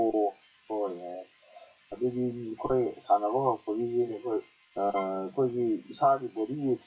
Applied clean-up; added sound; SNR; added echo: classical method WPE with log-MMSE.